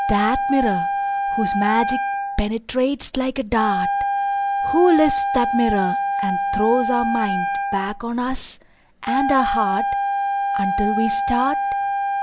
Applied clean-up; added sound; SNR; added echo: none; Wind instrument, woodwind instrument; 0 dB; none.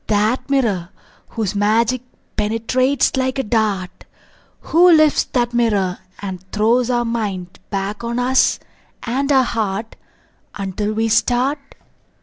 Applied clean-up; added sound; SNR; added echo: none; none; none; none.